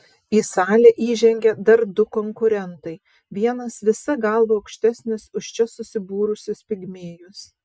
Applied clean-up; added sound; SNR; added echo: none; none; none; none.